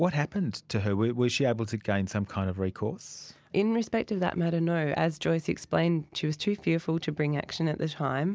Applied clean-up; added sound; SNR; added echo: none; none; none; none.